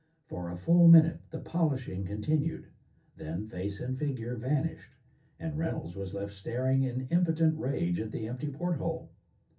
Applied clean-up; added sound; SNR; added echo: none; none; none; reverberation time 0.3 s.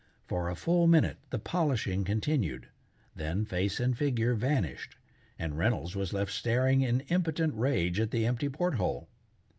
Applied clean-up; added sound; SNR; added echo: none; none; none; none.